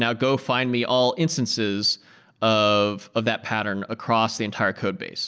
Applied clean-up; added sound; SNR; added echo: none; none; none; none.